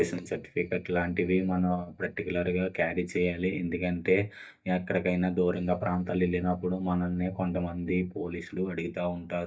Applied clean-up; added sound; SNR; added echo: neural mask model DeepFilterNet 3.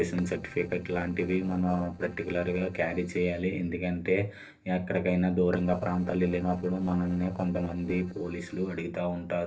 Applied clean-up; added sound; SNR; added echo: neural separator model SepFormer DNS4.